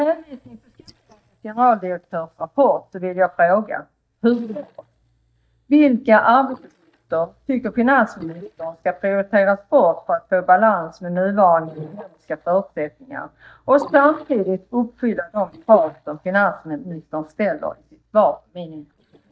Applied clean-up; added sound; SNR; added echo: neural mask model DeepFilterNet 3.